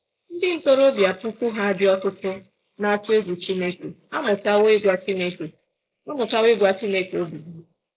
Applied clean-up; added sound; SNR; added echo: neural mask model Resemble Enhance denoiser.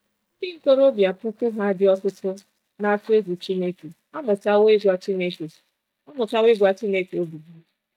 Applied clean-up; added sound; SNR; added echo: neural mask model DeepFilterNet 3.